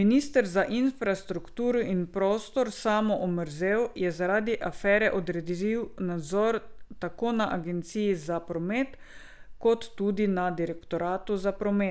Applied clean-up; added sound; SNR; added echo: none; none; none; none.